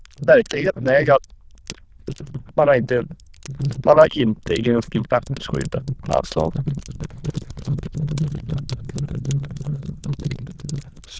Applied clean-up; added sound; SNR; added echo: neural diffusion model UNIVERSE++.